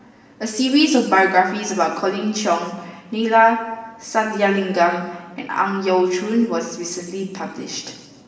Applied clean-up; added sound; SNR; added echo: none; none; none; reverberation time 1.1 s.